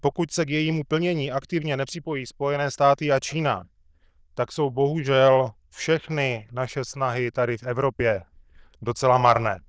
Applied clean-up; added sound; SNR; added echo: neural diffusion model UNIVERSE++.